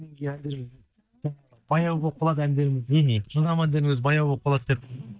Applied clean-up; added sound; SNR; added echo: neural mask model DeepFilterNet 3.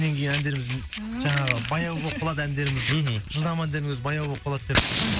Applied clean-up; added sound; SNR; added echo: none; Fire; 1 dB; none.